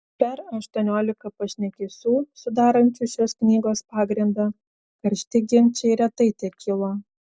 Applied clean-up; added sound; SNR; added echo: none; none; none; none.